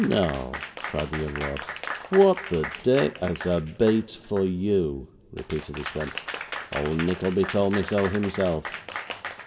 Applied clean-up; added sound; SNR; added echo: none; Applause / Crowd; 11 dB; reverberation time 2.1 s.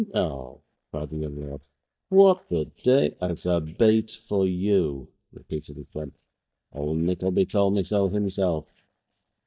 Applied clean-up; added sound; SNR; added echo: neural mask model DeepFilterNet 3.